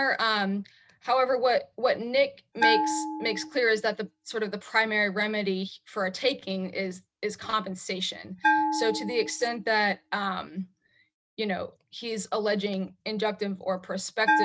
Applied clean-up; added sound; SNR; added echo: neural mask model RNNoise.